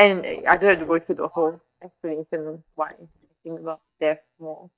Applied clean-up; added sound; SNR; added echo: neural mask model DeepFilterNet 3.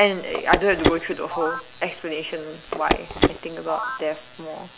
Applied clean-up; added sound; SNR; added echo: none; Telephone; 2 dB; none.